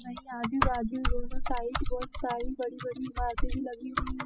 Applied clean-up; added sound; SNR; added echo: classical method spectral subtraction.